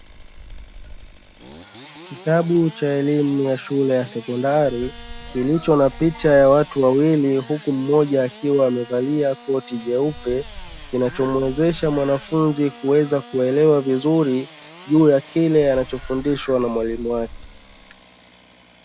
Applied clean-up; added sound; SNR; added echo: none; Bird + Engine starting / Sawing; 18 dB; none.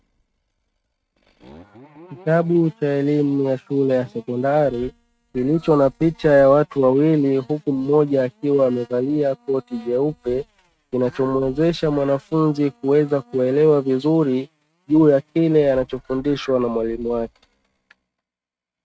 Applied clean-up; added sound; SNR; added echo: neural mask model RNNoise.